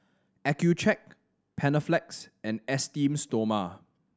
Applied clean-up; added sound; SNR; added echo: none; none; none; none.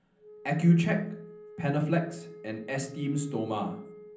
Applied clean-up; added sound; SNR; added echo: none; Wind instrument, woodwind instrument; 18 dB; reverberation time 0.6 s.